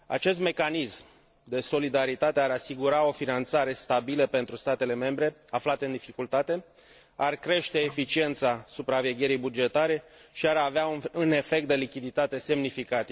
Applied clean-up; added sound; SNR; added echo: none; none; none; none.